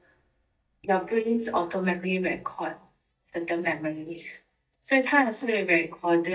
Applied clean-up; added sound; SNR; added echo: neural mask model DeepFilterNet 3.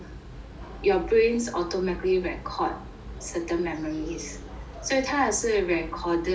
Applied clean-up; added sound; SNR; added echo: none; none; none; none.